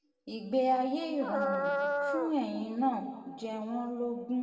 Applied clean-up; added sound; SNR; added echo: none; Dog; -1 dB; reverberation time 1.7 s.